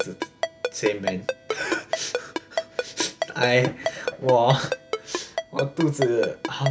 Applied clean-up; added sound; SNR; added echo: none; Ringtone; 5 dB; none.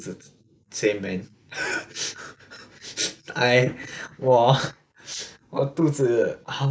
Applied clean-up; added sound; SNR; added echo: neural mask model Resemble Enhance denoiser.